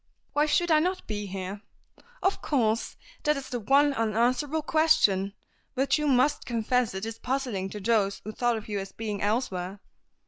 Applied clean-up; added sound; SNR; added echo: none; none; none; none.